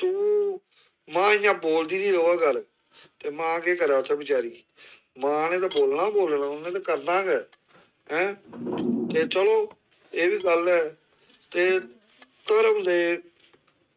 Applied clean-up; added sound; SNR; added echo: neural mask model RNNoise.